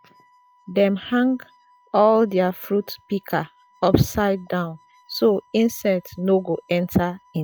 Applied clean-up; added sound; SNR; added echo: classical method log-MMSE.